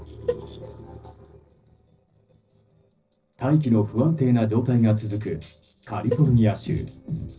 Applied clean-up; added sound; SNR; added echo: neural separator model SepFormer DNS4.